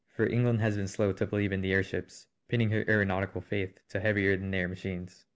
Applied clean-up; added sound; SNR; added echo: none; none; none; none.